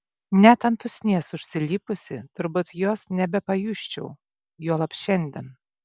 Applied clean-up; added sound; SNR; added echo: none; none; none; none.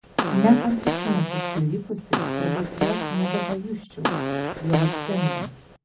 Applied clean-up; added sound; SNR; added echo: none; Fart; 2 dB; reverberation time 0.4 s.